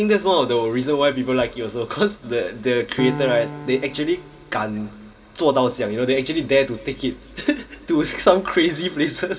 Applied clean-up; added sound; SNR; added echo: none; Piano; 14 dB; reverberation time 1.8 s.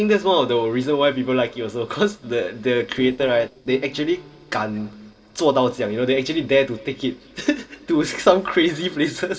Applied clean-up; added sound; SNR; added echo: neural separator model SepFormer DNS4.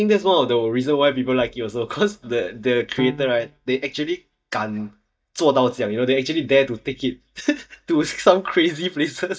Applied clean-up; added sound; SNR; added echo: neural mask model DeepFilterNet 3.